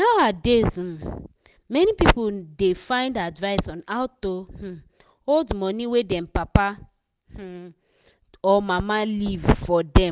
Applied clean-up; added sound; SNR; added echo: none; none; none; none.